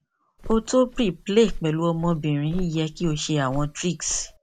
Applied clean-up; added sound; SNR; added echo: none; Walk, footsteps; 11 dB; none.